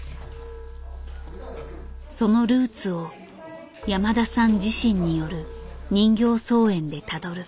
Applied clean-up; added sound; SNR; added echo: none; Keyboard (musical); 15 dB; none.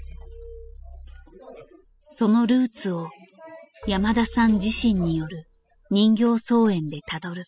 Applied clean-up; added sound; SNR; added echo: classical method spectral subtraction.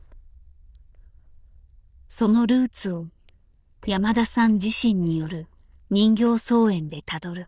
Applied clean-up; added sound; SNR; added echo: neural diffusion model UNIVERSE++.